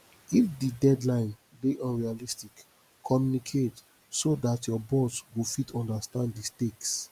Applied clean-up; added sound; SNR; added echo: none; none; none; none.